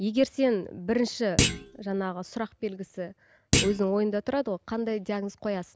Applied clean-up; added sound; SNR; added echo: none; Thump, thud; 2 dB; none.